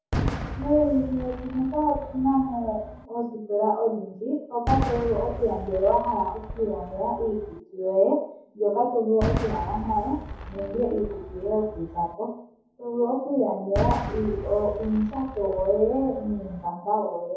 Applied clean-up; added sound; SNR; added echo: none; Fireworks; 8 dB; reverberation time 0.6 s.